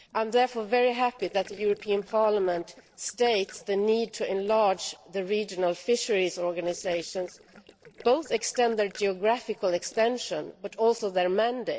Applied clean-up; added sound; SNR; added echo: neural separator model SepFormer DNS4.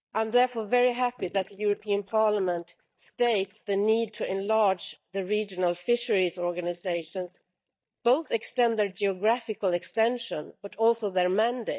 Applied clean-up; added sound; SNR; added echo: neural mask model DeepFilterNet 3.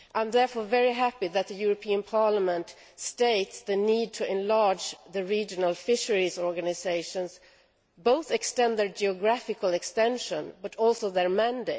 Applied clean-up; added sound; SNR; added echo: none; none; none; none.